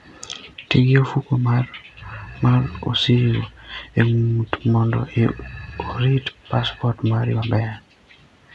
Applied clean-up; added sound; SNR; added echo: none; none; none; none.